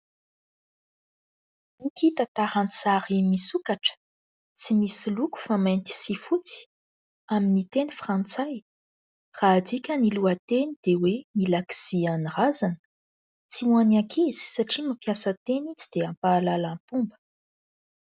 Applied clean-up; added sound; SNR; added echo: none; none; none; none.